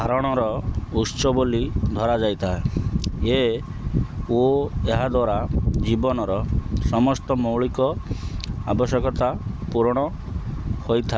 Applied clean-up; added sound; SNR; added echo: none; none; none; none.